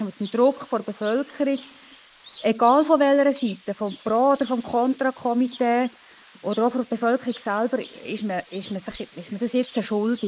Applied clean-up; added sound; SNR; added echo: neural mask model Resemble Enhance denoiser.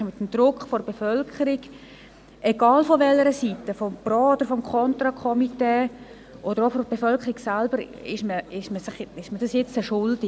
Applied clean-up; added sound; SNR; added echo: none; none; none; none.